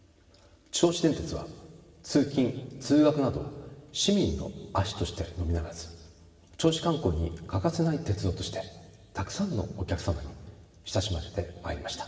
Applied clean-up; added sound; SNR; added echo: none; none; none; reverberation time 2.0 s.